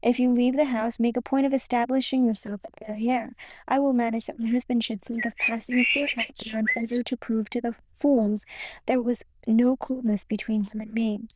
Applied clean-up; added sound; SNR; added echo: neural diffusion model UNIVERSE++.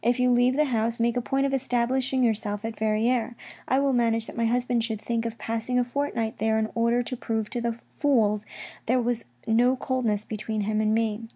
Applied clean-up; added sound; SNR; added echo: none; none; none; none.